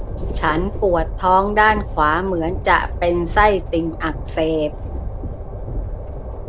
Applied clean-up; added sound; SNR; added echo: none; Train; 6 dB; none.